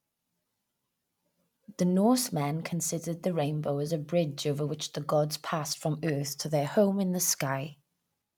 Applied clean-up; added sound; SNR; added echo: none; none; none; none.